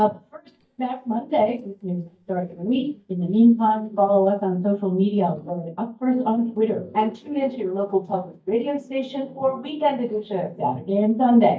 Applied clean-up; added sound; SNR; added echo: neural mask model DeepFilterNet 3.